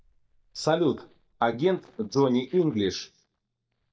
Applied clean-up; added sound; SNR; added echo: neural mask model DeepFilterNet 3.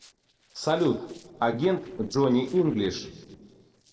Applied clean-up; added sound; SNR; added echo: neural separator model SepFormer DNS4.